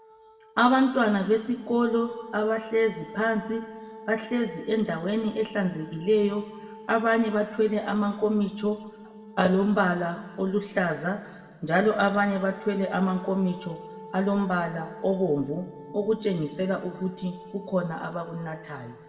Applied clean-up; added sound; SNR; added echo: none; Wind instrument, woodwind instrument; 19 dB; reverberation time 1.5 s.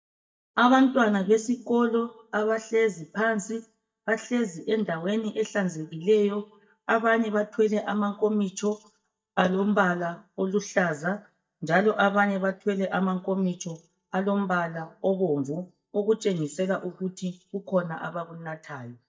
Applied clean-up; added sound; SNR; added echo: neural mask model DeepFilterNet 3.